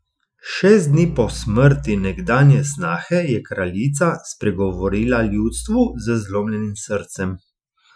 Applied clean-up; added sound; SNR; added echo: classical method Wiener filter.